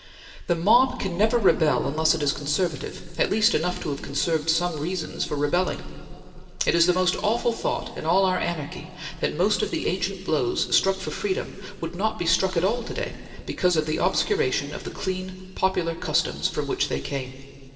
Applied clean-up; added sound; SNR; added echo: none; none; none; reverberation time 2.3 s.